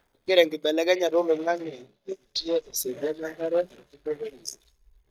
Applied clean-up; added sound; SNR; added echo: neural mask model DeepFilterNet 3.